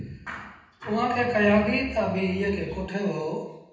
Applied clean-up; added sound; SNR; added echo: none; Bowed string instrument; 13 dB; reverberation time 0.9 s.